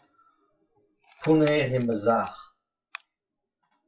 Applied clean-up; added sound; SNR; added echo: classical method WPE with log-MMSE.